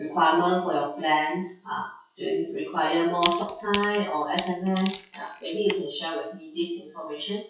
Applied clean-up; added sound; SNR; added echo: classical method WPE with log-MMSE.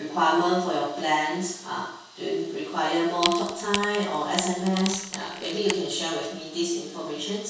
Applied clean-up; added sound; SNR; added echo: none; Wood; 8 dB; reverberation time 0.6 s.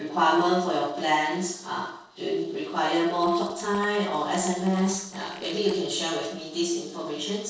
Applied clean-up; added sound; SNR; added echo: neural separator model SepFormer DNS4.